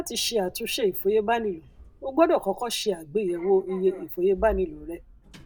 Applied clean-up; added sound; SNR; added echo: none; Sliding door; 19 dB; none.